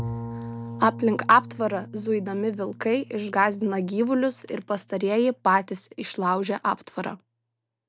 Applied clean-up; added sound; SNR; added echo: none; Bowed string instrument; 15 dB; none.